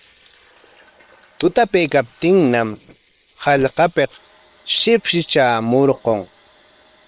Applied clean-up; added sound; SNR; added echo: neural separator model SepFormer WHAM!.